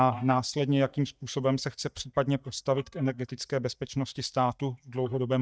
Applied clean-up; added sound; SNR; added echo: neural mask model DeepFilterNet 3.